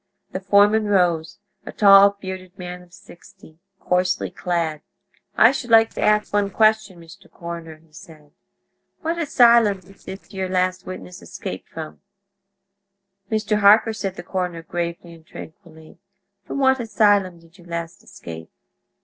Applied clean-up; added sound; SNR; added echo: neural separator model SepFormer DNS4.